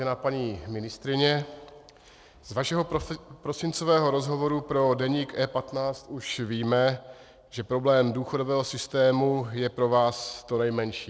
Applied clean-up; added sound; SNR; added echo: none; none; none; none.